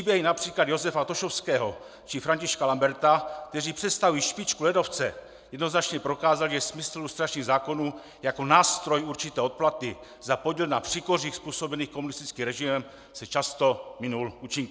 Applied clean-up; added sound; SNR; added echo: none; none; none; none.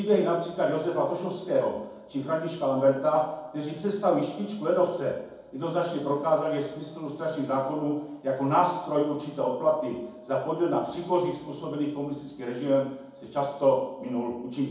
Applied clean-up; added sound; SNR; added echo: none; none; none; reverberation time 1.2 s.